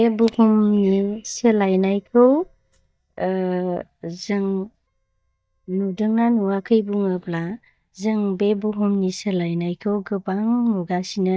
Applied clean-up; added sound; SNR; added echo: neural mask model DeepFilterNet 3.